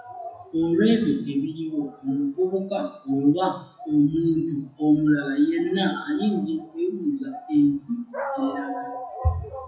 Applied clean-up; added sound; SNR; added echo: classical method WPE with log-MMSE.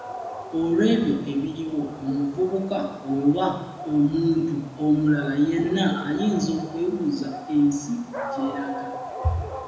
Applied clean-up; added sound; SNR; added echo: none; Dog; 13 dB; reverberation time 0.9 s.